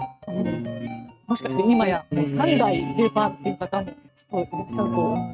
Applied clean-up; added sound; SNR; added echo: neural mask model RNNoise.